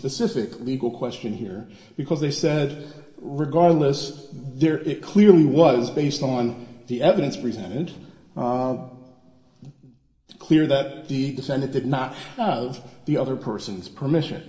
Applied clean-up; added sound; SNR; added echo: none; none; none; reverberation time 1.4 s.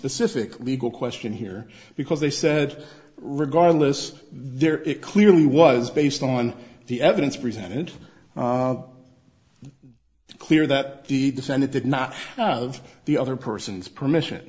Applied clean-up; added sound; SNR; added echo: none; none; none; none.